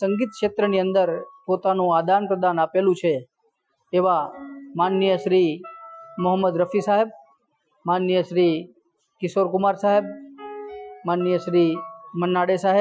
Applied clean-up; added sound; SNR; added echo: classical method Wiener filter.